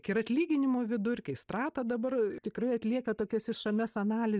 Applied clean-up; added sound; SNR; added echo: neural mask model DeepFilterNet 3.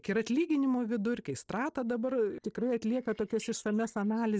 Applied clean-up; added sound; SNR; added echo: neural separator model SepFormer DNS4.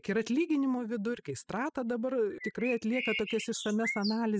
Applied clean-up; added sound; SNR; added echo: classical method spectral subtraction.